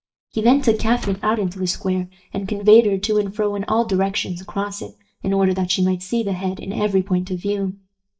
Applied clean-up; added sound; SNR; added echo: neural mask model DeepFilterNet 3.